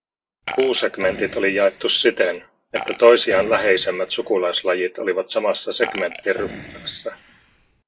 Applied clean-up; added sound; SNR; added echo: none; Burping, eructation; 15 dB; none.